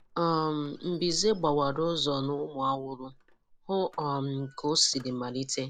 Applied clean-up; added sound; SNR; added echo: none; Squeak; 19 dB; none.